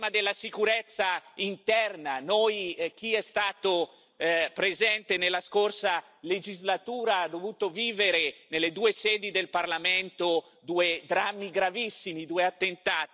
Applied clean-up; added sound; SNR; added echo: none; none; none; none.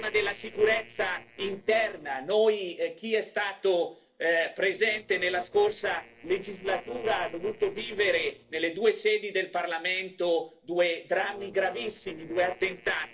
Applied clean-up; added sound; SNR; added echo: neural separator model SepFormer DNS4.